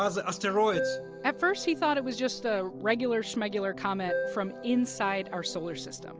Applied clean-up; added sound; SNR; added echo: none; Keyboard (musical); 9 dB; none.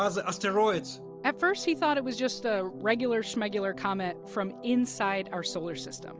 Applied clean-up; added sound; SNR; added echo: none; none; none; none.